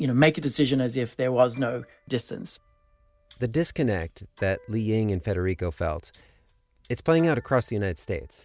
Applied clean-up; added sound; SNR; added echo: none; none; none; none.